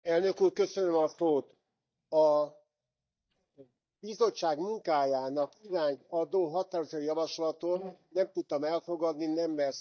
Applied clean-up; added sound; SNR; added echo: neural mask model DeepFilterNet 3.